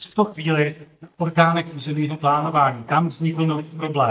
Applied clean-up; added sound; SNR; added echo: neural mask model DeepFilterNet 3.